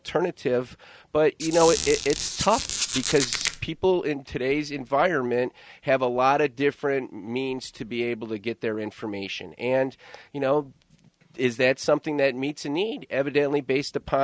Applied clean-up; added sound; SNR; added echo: none; Squeak; 5 dB; none.